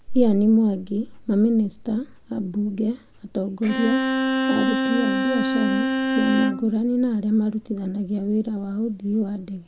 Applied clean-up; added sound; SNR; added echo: none; Bowed string instrument; 1 dB; none.